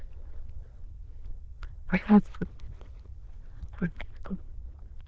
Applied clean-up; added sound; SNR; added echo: neural diffusion model UNIVERSE++.